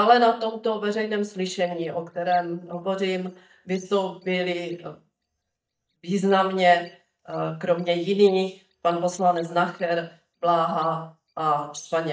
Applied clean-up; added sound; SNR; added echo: neural mask model DeepFilterNet 3.